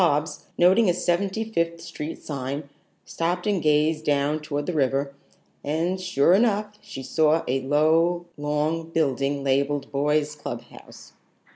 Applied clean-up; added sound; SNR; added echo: none; none; none; none.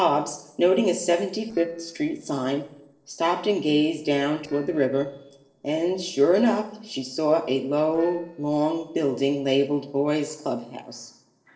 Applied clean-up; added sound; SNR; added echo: neural separator model SepFormer DNS4.